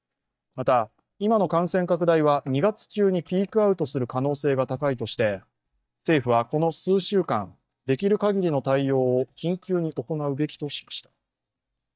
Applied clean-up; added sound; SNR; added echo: neural mask model DeepFilterNet 3.